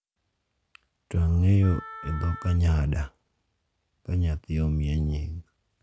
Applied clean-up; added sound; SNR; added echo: none; Wind instrument, woodwind instrument; 17 dB; none.